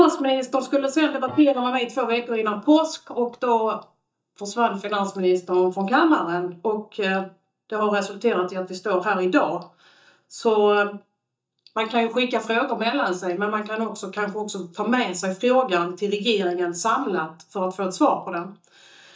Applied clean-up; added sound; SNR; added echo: neural mask model DeepFilterNet 3.